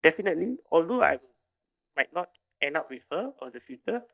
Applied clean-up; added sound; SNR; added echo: neural mask model DeepFilterNet 3.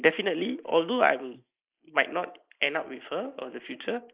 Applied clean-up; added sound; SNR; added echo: neural mask model Resemble Enhance denoiser.